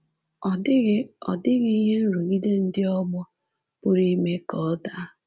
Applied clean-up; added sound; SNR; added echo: none; none; none; none.